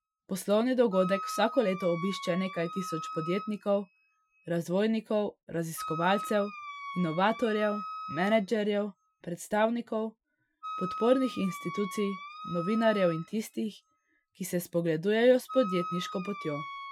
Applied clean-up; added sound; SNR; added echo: classical method Wiener filter.